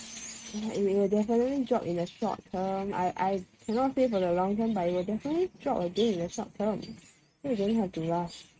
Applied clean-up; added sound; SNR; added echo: neural mask model RNNoise.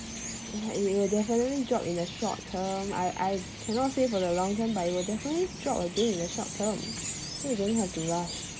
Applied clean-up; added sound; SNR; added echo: none; Chirp, tweet; 9 dB; none.